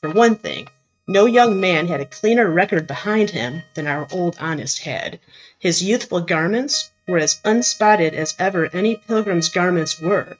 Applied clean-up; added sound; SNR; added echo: neural mask model RNNoise.